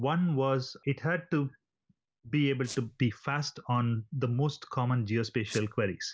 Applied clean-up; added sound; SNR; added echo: none; Squeak; 15 dB; none.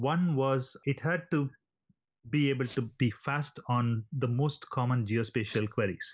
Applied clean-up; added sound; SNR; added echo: neural mask model Resemble Enhance denoiser.